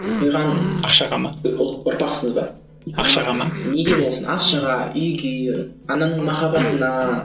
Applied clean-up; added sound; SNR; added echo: none; Cough; 9 dB; reverberation time 0.2 s.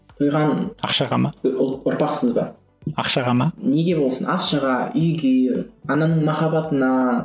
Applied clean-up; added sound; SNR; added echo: none; none; none; none.